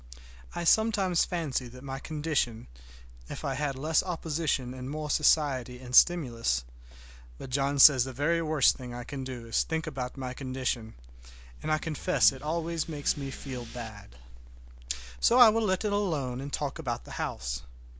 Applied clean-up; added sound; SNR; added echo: none; Accelerating, revving, vroom / Car; 17 dB; none.